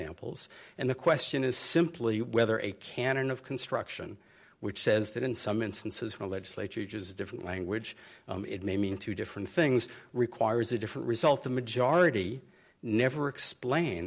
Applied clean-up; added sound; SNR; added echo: none; none; none; none.